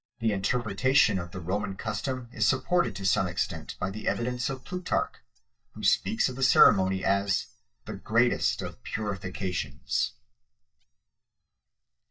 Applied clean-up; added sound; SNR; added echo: neural mask model DeepFilterNet 3.